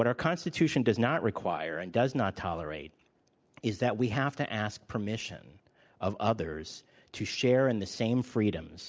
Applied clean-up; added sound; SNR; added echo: none; none; none; none.